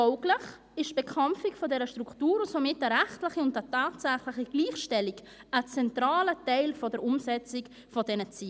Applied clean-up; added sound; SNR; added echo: none; none; none; none.